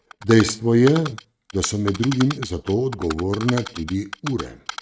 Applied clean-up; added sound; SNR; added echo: neural mask model RNNoise.